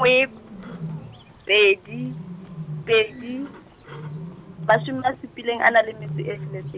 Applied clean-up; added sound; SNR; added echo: none; Bird; 12 dB; none.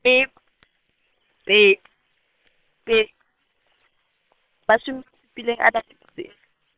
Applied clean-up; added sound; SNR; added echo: neural separator model SepFormer WHAM!.